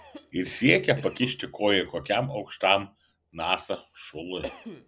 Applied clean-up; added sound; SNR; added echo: none; Cough; 19 dB; none.